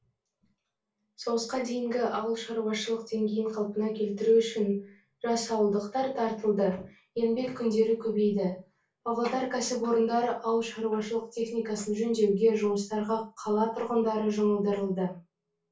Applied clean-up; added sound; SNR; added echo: none; none; none; reverberation time 0.2 s.